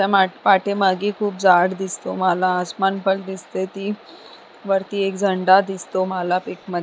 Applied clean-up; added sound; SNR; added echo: none; none; none; none.